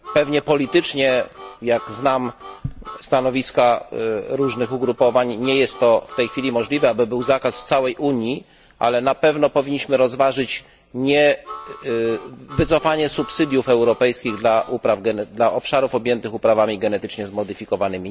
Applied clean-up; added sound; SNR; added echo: none; Harmonica; 19 dB; none.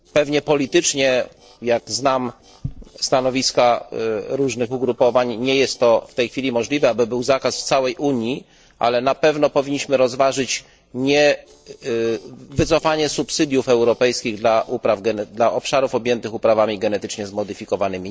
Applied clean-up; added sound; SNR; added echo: neural separator model SepFormer DNS4.